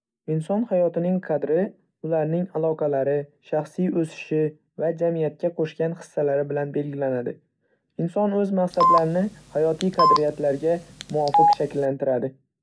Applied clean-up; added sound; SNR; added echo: none; Telephone; -2 dB; none.